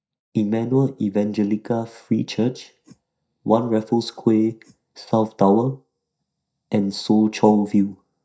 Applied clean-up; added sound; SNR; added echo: neural mask model DeepFilterNet 3.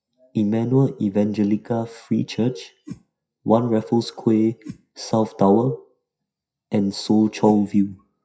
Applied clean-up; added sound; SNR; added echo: classical method WPE with log-MMSE.